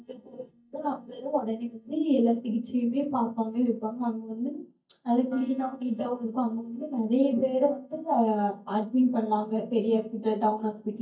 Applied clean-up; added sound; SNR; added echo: neural mask model DeepFilterNet 3.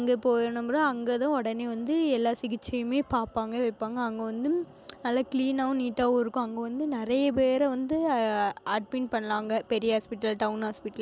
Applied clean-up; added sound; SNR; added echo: none; none; none; none.